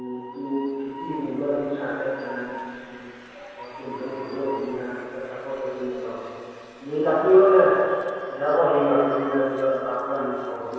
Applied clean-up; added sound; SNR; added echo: none; Train; 19 dB; reverberation time 2.2 s.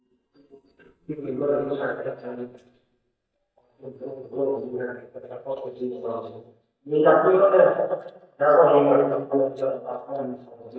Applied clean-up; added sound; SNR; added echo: neural mask model DeepFilterNet 3.